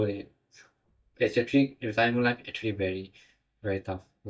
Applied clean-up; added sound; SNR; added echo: neural mask model DeepFilterNet 3.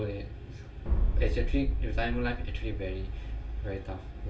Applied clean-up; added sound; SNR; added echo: none; Boom; -4 dB; reverberation time 0.3 s.